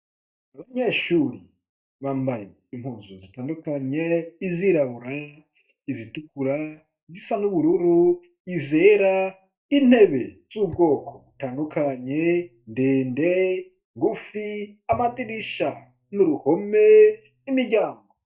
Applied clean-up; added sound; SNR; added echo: neural mask model DeepFilterNet 3.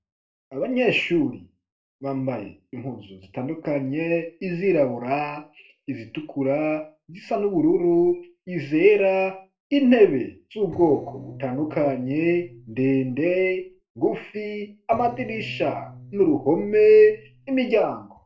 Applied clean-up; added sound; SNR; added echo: neural separator model SepFormer DNS4.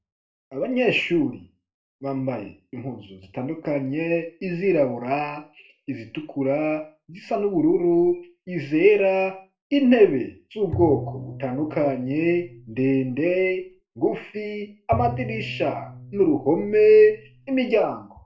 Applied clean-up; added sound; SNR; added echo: none; Bowed string instrument; 13 dB; reverberation time 0.3 s.